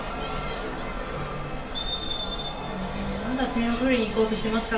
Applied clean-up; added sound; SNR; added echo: none; Chicken, rooster; 19 dB; reverberation time 0.4 s.